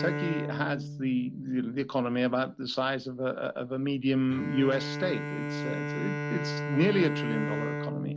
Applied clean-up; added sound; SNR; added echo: none; Bowed string instrument; 5 dB; none.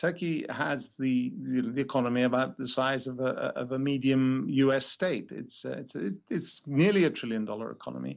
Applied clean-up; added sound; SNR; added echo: none; none; none; none.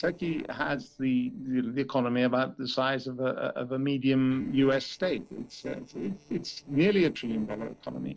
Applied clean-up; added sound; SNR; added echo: neural separator model SepFormer DNS4.